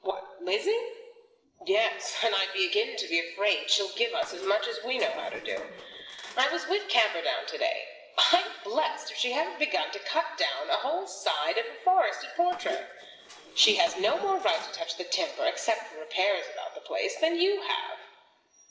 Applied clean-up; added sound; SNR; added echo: neural separator model SepFormer DNS4.